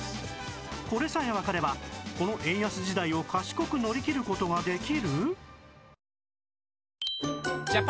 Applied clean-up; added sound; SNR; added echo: none; none; none; none.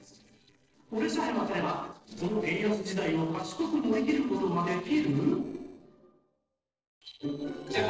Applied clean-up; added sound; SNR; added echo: neural separator model SepFormer DNS4.